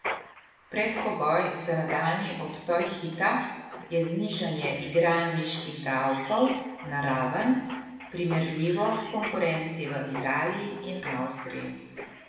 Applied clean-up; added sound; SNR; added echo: none; Mechanisms; 13 dB; reverberation time 1.1 s.